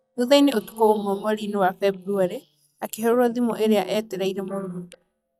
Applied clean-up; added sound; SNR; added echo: neural mask model DeepFilterNet 3.